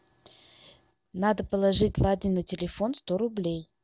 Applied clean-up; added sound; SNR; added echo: none; none; none; none.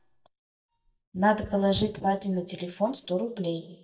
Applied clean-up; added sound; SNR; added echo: neural mask model DeepFilterNet 3.